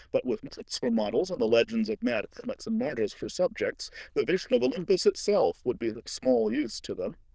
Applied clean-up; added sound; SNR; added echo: neural diffusion model UNIVERSE++.